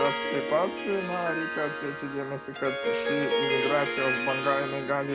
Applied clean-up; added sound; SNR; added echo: none; Harp; 0 dB; none.